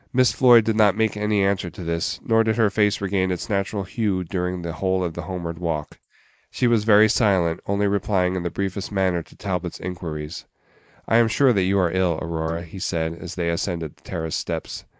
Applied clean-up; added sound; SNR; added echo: neural mask model Resemble Enhance denoiser.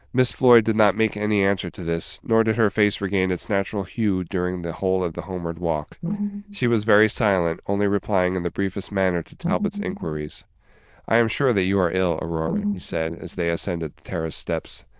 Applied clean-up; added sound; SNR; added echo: neural diffusion model UNIVERSE++.